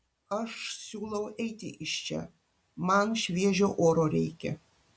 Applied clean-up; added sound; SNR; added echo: none; none; none; none.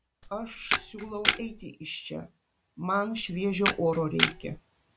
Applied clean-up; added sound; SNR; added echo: none; Camera; -1 dB; none.